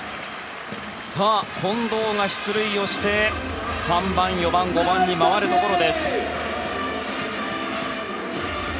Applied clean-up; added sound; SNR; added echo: none; none; none; none.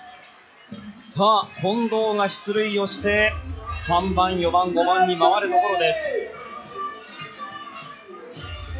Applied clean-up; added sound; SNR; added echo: classical method log-MMSE.